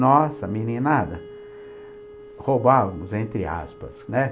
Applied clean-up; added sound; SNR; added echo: none; Wind instrument, woodwind instrument; 18 dB; none.